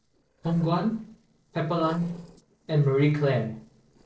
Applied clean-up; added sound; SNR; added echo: neural separator model SepFormer DNS4.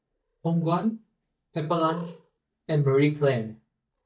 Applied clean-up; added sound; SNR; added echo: neural mask model DeepFilterNet 3.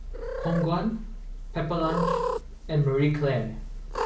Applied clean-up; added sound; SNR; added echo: none; Cat; 6 dB; reverberation time 0.1 s.